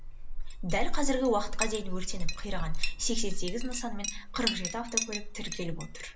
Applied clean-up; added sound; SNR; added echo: none; Chink, clink; -4 dB; none.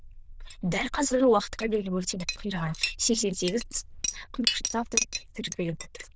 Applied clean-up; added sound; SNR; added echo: neural diffusion model UNIVERSE++.